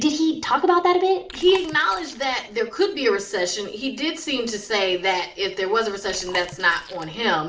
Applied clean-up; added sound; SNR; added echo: none; Chewing, mastication; 17 dB; reverberation time 0.4 s.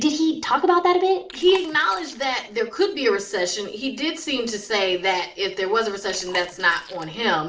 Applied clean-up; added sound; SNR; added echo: neural separator model SepFormer DNS4.